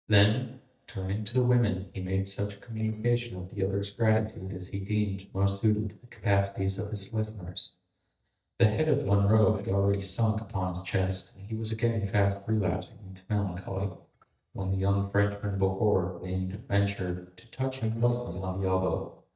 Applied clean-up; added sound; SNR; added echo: neural mask model DeepFilterNet 3.